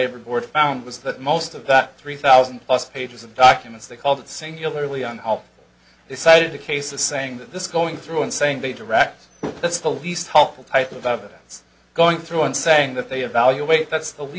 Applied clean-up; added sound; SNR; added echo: none; none; none; none.